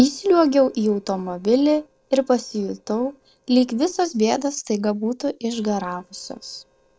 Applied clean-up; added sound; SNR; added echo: neural separator model SepFormer DNS4.